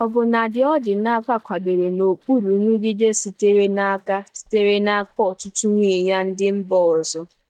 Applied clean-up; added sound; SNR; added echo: neural mask model DeepFilterNet 3.